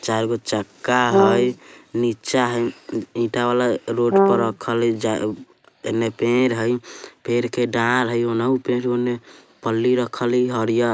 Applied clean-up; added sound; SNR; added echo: none; Brass instrument; -2 dB; none.